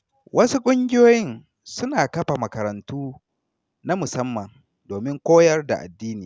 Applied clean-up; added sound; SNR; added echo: none; none; none; none.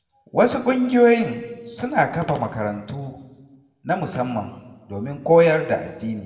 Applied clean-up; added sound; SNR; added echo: none; none; none; reverberation time 1.1 s.